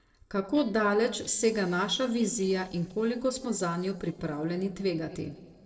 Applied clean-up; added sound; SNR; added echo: neural separator model SepFormer DNS4.